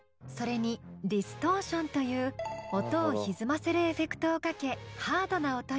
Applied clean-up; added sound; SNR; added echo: none; none; none; none.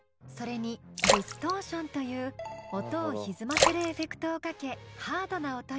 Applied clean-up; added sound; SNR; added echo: none; Splash, splatter; -2 dB; none.